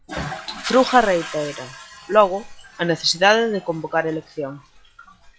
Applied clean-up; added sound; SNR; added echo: classical method log-MMSE.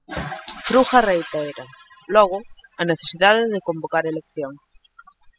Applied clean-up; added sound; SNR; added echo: classical method spectral subtraction.